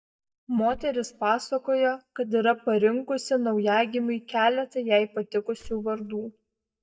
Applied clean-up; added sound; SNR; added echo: neural mask model DeepFilterNet 3.